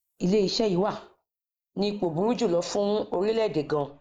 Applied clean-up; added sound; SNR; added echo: neural mask model Resemble Enhance denoiser.